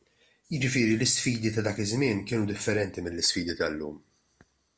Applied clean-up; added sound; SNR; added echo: none; none; none; none.